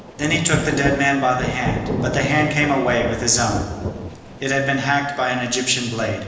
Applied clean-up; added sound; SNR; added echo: none; Thunder / Rain; 6 dB; reverberation time 1.0 s.